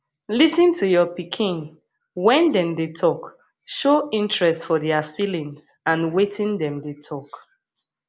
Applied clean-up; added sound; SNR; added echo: none; none; none; none.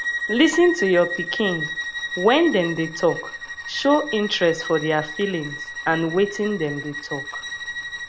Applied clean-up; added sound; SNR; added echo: none; Bowed string instrument; 8 dB; none.